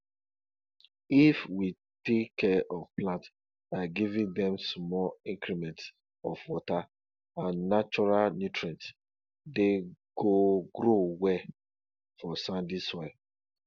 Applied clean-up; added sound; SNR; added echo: none; none; none; none.